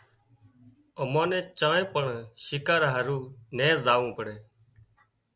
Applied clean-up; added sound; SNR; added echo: none; none; none; none.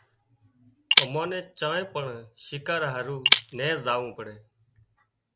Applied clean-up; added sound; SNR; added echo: none; Shatter; -3 dB; none.